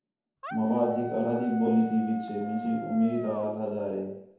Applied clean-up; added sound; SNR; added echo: none; Dog; 10 dB; reverberation time 0.9 s.